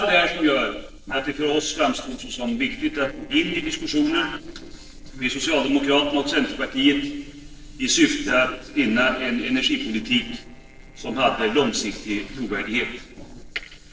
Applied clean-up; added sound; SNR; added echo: neural separator model SepFormer DNS4.